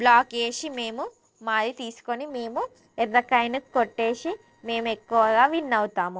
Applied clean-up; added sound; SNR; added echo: neural separator model SepFormer DNS4.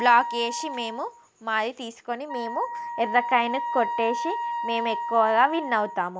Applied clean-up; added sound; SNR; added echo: none; Wind instrument, woodwind instrument; 6 dB; none.